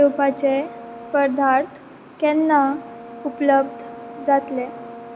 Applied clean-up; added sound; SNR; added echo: none; Brass instrument; 18 dB; none.